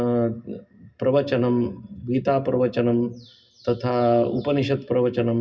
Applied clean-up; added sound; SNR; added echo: none; none; none; reverberation time 0.4 s.